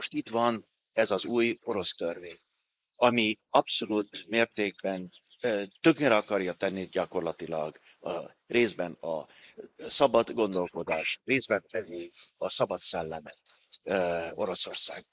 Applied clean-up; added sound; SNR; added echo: neural mask model Resemble Enhance denoiser.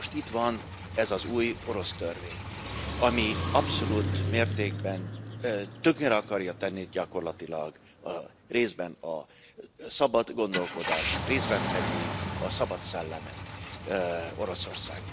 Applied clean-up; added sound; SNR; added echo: none; Car; 4 dB; none.